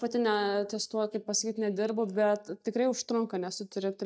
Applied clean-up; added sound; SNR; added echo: neural mask model DeepFilterNet 3.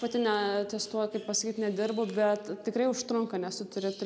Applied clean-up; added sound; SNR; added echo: none; none; none; none.